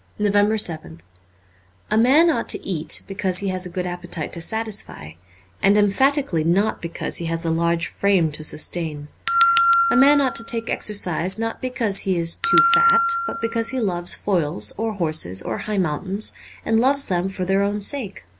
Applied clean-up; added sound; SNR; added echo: none; Bell; -2 dB; none.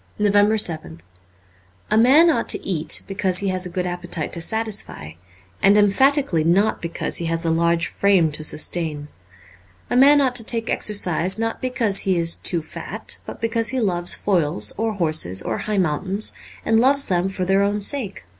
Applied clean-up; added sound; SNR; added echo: none; none; none; none.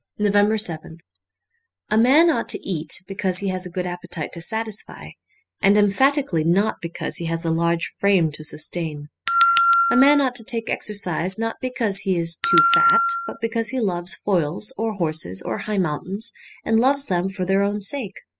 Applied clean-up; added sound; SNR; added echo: classical method spectral subtraction.